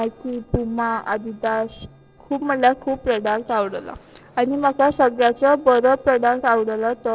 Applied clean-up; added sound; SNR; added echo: neural separator model SepFormer DNS4.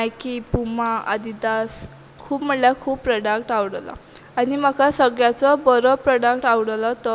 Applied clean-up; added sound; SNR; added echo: none; none; none; none.